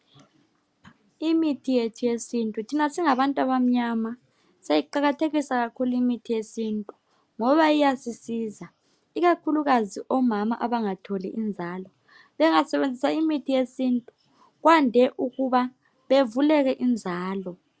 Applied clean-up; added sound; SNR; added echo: none; none; none; none.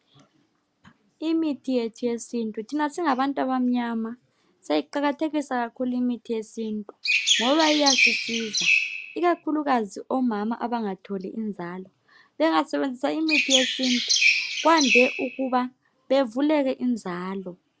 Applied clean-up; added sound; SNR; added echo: none; Chirp, tweet; -2 dB; none.